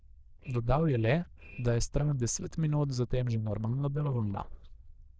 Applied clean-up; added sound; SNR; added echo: neural diffusion model UNIVERSE++.